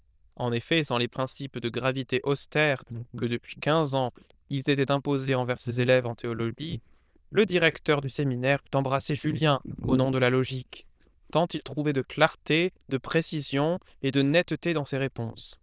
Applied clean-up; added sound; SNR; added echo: neural diffusion model UNIVERSE++.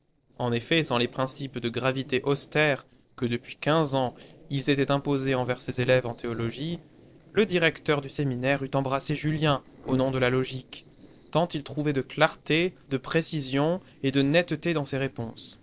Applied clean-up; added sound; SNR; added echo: neural separator model SepFormer DNS4.